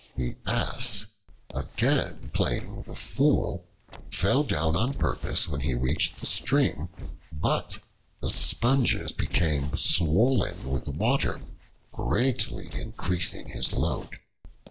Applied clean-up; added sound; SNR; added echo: neural separator model SepFormer DNS4.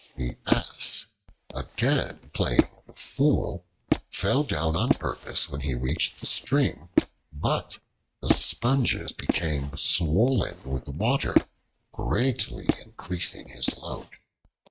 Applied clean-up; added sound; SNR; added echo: neural mask model RNNoise.